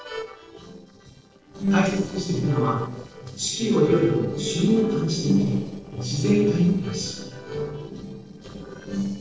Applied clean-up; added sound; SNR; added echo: neural separator model SepFormer DNS4.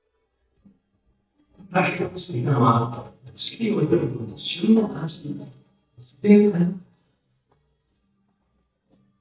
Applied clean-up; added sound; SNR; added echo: neural mask model DeepFilterNet 3.